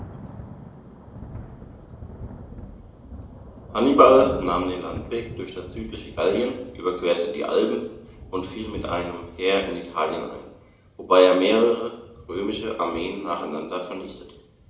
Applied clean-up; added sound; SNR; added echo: none; Thunder / Rain; 17 dB; reverberation time 0.9 s.